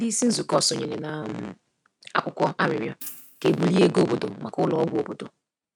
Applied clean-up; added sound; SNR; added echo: neural mask model RNNoise.